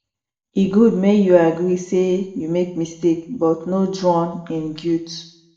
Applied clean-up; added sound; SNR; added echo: none; none; none; reverberation time 0.6 s.